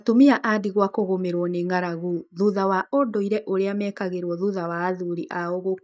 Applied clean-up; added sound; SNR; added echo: neural mask model DeepFilterNet 3.